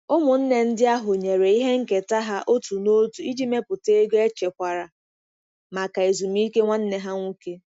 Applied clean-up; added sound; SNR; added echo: none; none; none; none.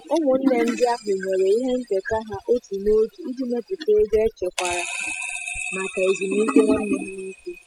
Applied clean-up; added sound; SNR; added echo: classical method spectral subtraction.